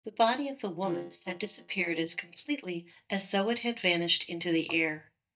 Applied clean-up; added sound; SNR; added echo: neural mask model DeepFilterNet 3.